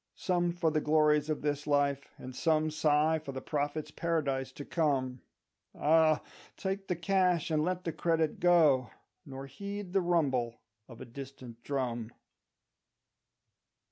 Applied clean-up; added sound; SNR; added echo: none; none; none; none.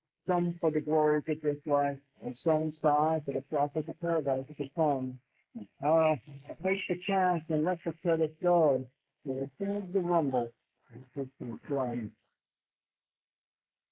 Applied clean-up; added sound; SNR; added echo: neural mask model Resemble Enhance denoiser.